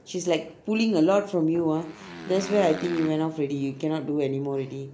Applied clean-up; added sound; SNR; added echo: none; Motorcycle; 14 dB; none.